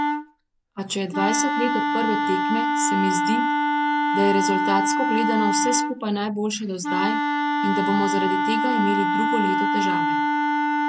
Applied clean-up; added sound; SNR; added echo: none; Wind instrument, woodwind instrument; -4 dB; none.